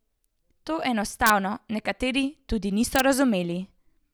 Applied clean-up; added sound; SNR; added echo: none; none; none; none.